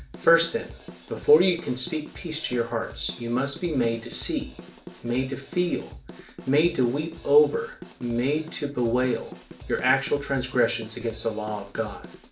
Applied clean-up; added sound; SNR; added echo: none; Drum / Drum kit; 17 dB; reverberation time 0.3 s.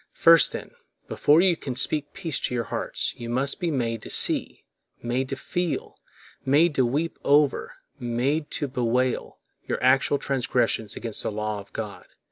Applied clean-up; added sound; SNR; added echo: none; none; none; none.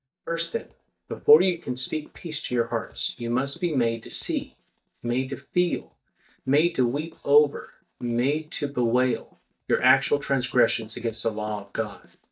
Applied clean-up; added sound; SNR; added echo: neural mask model DeepFilterNet 3.